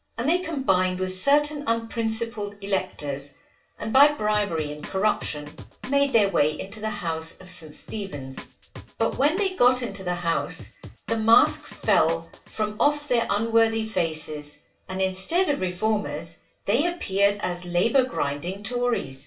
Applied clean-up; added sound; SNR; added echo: none; Drum; 16 dB; reverberation time 0.2 s.